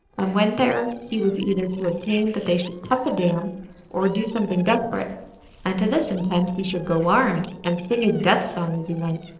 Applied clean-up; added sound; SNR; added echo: neural separator model SepFormer DNS4.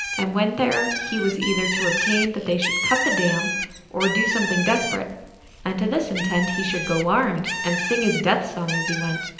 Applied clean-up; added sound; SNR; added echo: none; Bird; 3 dB; reverberation time 0.8 s.